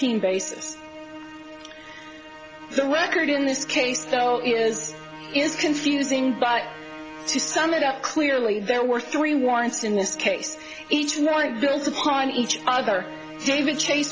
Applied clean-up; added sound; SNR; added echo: none; Musical instrument; 16 dB; none.